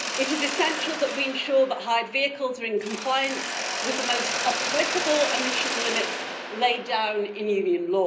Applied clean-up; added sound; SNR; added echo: none; Mechanisms; 4 dB; reverberation time 0.5 s.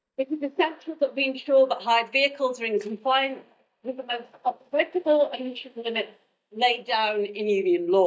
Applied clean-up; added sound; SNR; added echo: neural mask model DeepFilterNet 3.